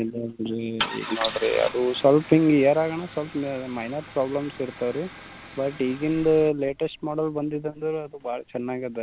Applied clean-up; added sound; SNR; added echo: none; Idling / Engine starting / Car; 14 dB; none.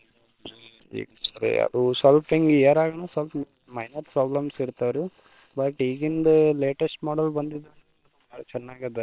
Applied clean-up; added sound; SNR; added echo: neural separator model SepFormer WHAM!.